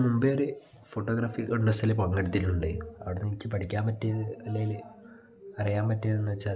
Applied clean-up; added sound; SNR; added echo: none; none; none; none.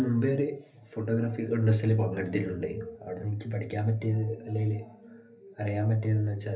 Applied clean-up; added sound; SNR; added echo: none; none; none; reverberation time 0.3 s.